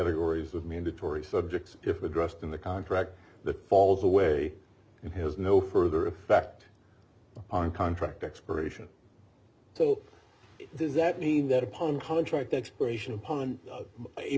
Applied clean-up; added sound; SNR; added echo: none; none; none; none.